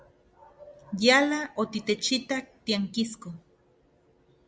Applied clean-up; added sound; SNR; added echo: none; none; none; none.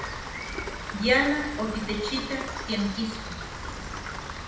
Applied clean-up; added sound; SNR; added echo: none; Rain; 5 dB; reverberation time 0.8 s.